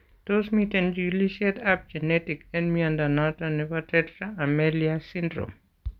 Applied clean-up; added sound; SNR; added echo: none; none; none; none.